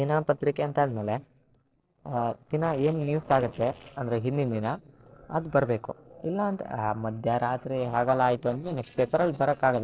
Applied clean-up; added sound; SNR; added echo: neural separator model SepFormer DNS4.